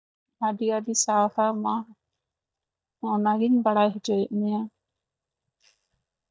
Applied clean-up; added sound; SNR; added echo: neural mask model DeepFilterNet 3.